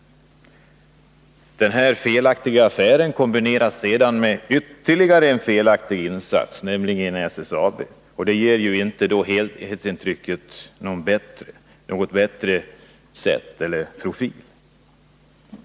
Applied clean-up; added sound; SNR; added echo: none; none; none; none.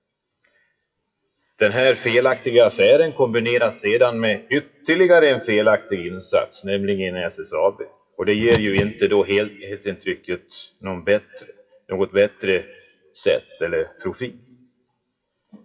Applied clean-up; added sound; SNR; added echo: classical method WPE with log-MMSE.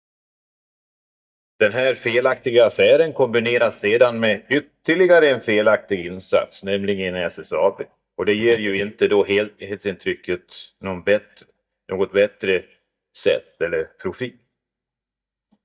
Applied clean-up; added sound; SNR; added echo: neural mask model DeepFilterNet 3.